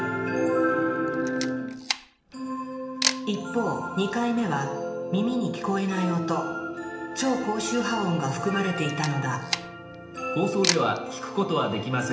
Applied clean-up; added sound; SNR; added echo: none; Camera; 8 dB; reverberation time 0.8 s.